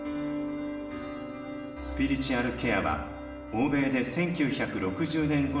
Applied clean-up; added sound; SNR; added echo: none; none; none; reverberation time 0.8 s.